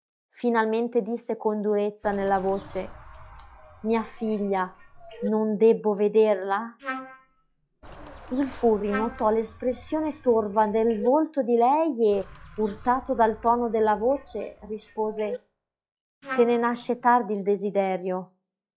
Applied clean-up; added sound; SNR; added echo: classical method log-MMSE.